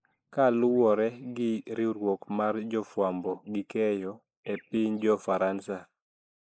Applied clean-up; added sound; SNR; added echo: neural mask model Resemble Enhance denoiser.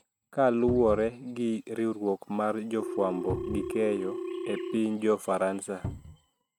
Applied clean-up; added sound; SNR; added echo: neural mask model RNNoise.